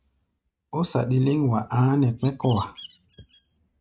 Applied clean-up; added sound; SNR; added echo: neural mask model RNNoise.